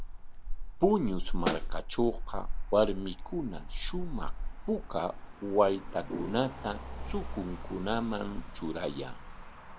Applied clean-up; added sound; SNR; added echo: none; Motor vehicle (road) + Snare drum; 2 dB; none.